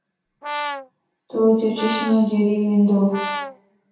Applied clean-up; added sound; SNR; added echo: none; Brass instrument; 9 dB; reverberation time 0.8 s.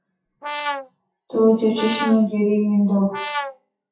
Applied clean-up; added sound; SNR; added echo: classical method WPE with log-MMSE.